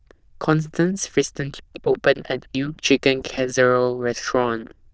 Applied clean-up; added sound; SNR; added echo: neural diffusion model UNIVERSE++.